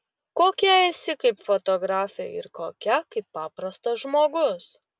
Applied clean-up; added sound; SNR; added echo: none; none; none; none.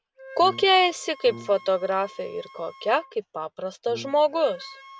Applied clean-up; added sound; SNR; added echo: none; Wind instrument, woodwind instrument + Brass instrument; 20 dB; none.